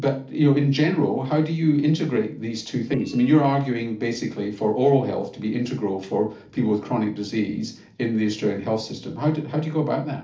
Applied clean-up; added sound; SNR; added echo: neural separator model SepFormer DNS4.